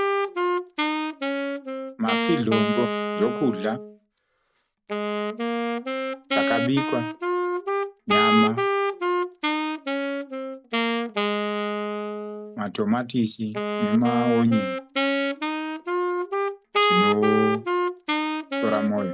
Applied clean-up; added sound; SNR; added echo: none; Wind instrument, woodwind instrument; -2 dB; none.